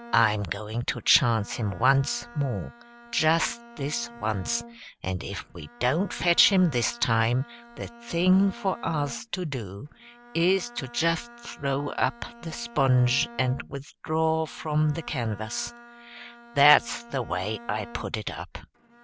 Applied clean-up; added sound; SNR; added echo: none; Bowed string instrument; 20 dB; none.